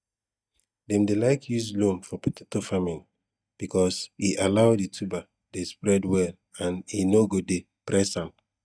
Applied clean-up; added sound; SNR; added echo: neural mask model DeepFilterNet 3.